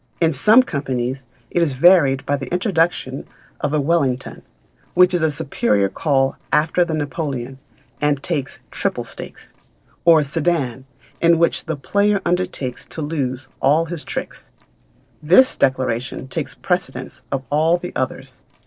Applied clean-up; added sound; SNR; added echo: neural separator model SepFormer DNS4.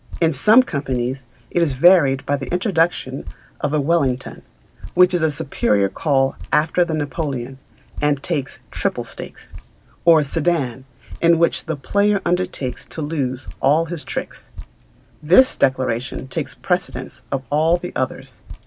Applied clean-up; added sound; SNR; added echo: none; Drip; 16 dB; none.